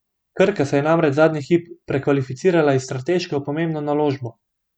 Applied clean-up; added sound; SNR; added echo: none; none; none; none.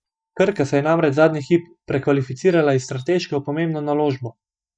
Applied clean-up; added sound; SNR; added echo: neural mask model DeepFilterNet 3.